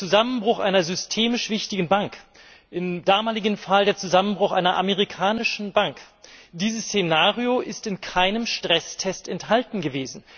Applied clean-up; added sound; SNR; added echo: none; none; none; none.